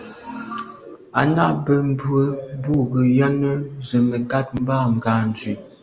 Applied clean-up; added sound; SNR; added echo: none; none; none; none.